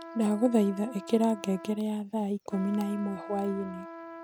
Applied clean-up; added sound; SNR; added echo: none; Trumpet; 15 dB; none.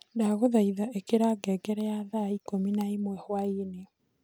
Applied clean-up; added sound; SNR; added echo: none; none; none; none.